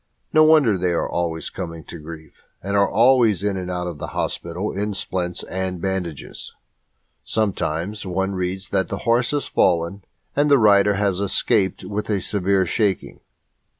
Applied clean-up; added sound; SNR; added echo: none; none; none; none.